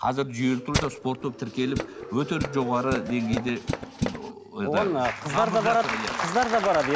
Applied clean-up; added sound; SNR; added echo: none; Tools; 6 dB; none.